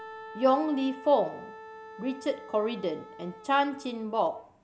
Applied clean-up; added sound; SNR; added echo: none; Wind instrument, woodwind instrument; 16 dB; none.